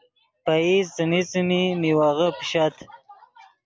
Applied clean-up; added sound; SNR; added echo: none; none; none; none.